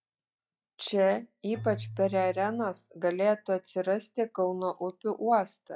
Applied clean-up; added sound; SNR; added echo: classical method log-MMSE.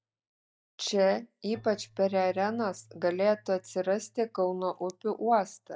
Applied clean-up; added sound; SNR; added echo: neural mask model DeepFilterNet 3.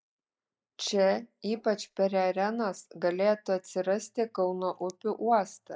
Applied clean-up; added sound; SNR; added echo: neural mask model Resemble Enhance denoiser.